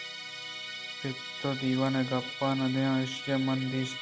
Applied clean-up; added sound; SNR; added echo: none; Musical instrument; 9 dB; none.